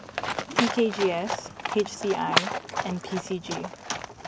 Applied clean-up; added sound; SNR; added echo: none; Livestock, farm animals, working animals; 1 dB; none.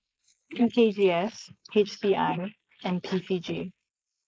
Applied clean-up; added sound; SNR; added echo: neural mask model Resemble Enhance denoiser.